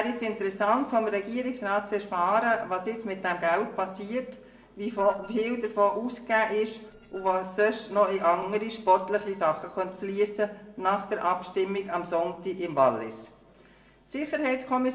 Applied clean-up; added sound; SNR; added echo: neural separator model SepFormer DNS4.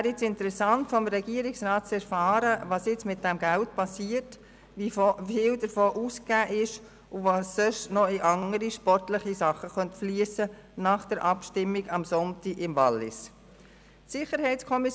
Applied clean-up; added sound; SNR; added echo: none; none; none; none.